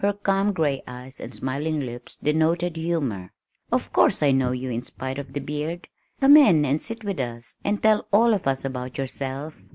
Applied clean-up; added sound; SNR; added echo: none; none; none; none.